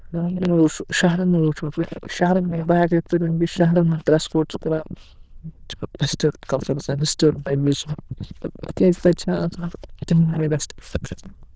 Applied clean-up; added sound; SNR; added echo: neural diffusion model UNIVERSE++.